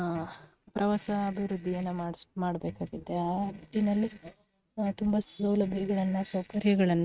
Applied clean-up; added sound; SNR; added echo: neural mask model RNNoise.